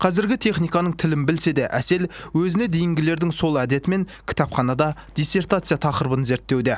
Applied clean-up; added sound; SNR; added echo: none; none; none; none.